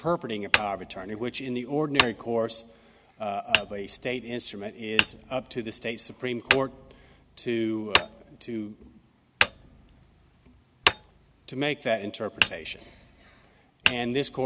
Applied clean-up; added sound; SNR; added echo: none; Hammer; -1 dB; none.